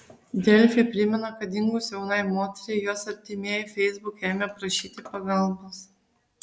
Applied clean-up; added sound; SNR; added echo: none; none; none; none.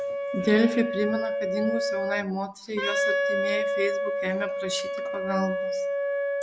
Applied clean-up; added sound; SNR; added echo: none; Wind instrument, woodwind instrument; -1 dB; none.